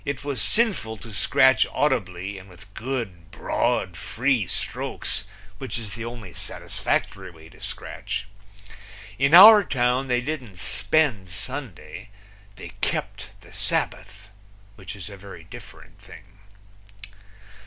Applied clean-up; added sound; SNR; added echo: none; none; none; none.